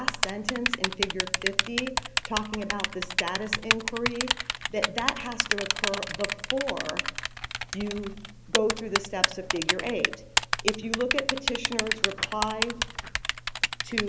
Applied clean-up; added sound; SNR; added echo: none; Typing; -3 dB; none.